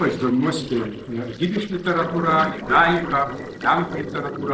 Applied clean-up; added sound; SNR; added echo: neural separator model SepFormer DNS4.